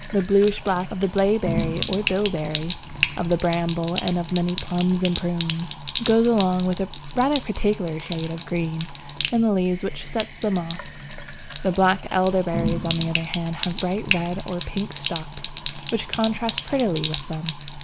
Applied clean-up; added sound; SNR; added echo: none; Sink (filling or washing); 5 dB; none.